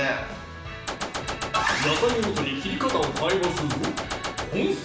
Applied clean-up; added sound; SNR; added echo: none; Gunshot, gunfire; 5 dB; reverberation time 0.6 s.